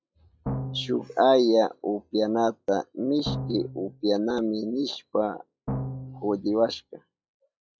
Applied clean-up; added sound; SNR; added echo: classical method log-MMSE.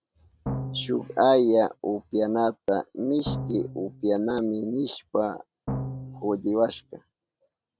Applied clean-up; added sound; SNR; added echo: none; Drum; 9 dB; none.